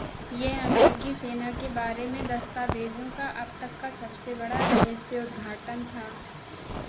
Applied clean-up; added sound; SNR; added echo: none; Zipper (clothing); -3 dB; none.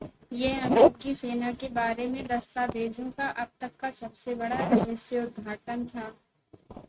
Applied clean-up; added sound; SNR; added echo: neural mask model RNNoise.